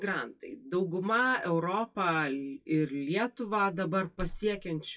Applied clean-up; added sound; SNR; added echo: classical method WPE with log-MMSE.